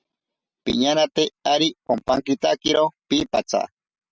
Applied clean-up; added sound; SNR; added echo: none; none; none; none.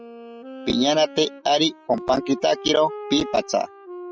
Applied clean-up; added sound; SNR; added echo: classical method log-MMSE.